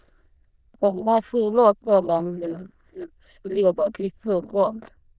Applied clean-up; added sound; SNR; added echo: neural diffusion model UNIVERSE++.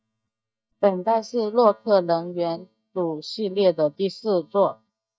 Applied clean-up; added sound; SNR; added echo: neural mask model DeepFilterNet 3.